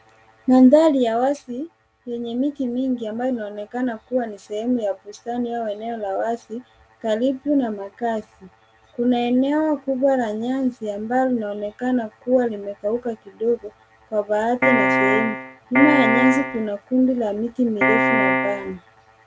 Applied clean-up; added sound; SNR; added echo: none; Piano; -2 dB; none.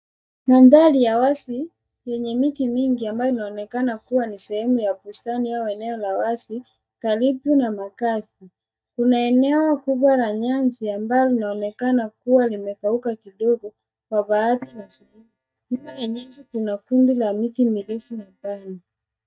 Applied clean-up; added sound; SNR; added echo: neural mask model DeepFilterNet 3.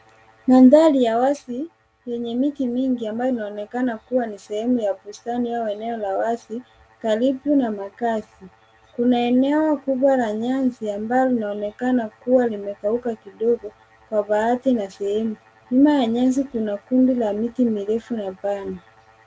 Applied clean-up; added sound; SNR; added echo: none; none; none; none.